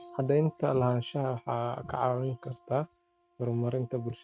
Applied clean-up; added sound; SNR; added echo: neural mask model RNNoise.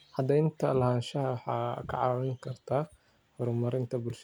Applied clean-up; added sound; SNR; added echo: none; none; none; none.